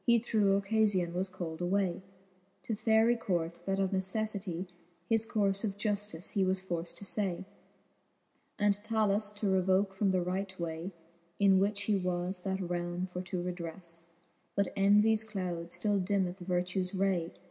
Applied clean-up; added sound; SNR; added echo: none; none; none; none.